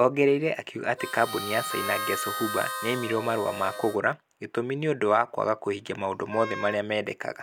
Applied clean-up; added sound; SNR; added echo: none; Harmonica + Wind instrument, woodwind instrument; 8 dB; none.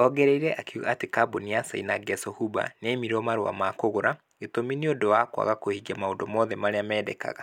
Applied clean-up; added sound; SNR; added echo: none; none; none; none.